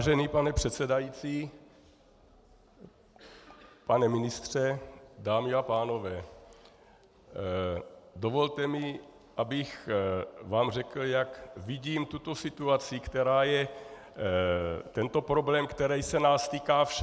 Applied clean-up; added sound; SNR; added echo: none; none; none; none.